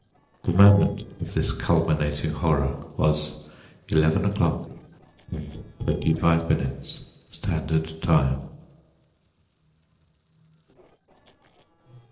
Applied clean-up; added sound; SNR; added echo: neural separator model SepFormer DNS4.